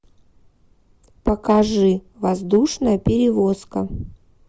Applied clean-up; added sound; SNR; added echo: none; none; none; none.